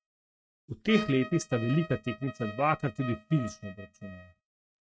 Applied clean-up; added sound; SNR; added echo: neural mask model RNNoise.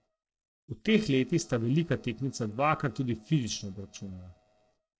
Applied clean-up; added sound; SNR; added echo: neural separator model SepFormer DNS4.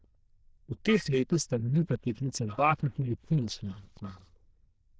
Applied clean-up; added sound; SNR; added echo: neural diffusion model UNIVERSE++.